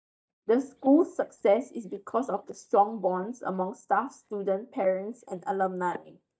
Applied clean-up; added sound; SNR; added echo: neural mask model DeepFilterNet 3.